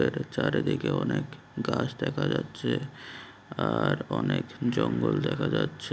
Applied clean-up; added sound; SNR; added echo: none; none; none; none.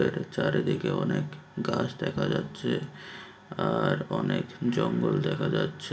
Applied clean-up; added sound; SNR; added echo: none; Bowed string instrument; 19 dB; reverberation time 0.3 s.